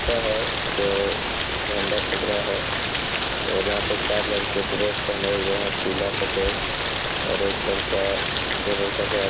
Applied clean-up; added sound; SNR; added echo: none; Rain; -3 dB; none.